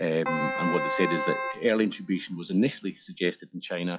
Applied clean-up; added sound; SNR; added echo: classical method log-MMSE.